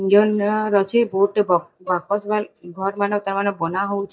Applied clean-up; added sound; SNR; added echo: neural mask model DeepFilterNet 3.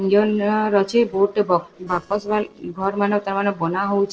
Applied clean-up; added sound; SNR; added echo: neural separator model SepFormer DNS4.